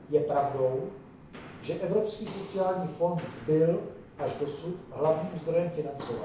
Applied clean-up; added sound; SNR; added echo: none; Walk, footsteps; 16 dB; reverberation time 0.6 s.